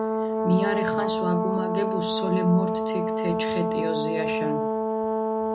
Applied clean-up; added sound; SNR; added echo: none; Brass instrument; -2 dB; none.